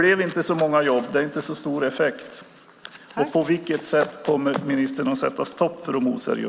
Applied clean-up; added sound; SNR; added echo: none; none; none; none.